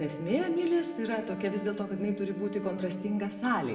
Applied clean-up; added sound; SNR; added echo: none; Wind instrument, woodwind instrument; 12 dB; reverberation time 1.3 s.